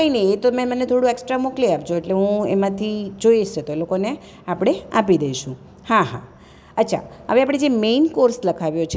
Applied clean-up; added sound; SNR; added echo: none; none; none; none.